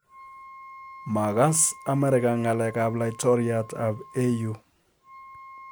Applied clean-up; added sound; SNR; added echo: none; Wind instrument, woodwind instrument; 20 dB; none.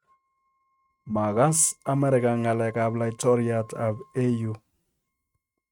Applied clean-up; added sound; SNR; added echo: neural mask model RNNoise.